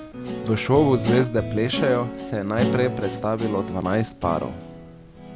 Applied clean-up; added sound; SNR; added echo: none; Guitar; 5 dB; none.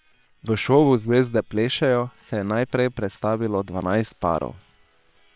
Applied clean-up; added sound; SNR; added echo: neural separator model SepFormer WHAM!.